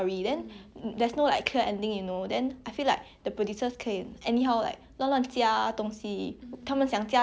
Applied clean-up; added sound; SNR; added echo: none; none; none; none.